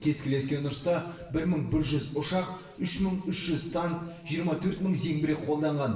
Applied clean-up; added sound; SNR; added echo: none; none; none; reverberation time 1.0 s.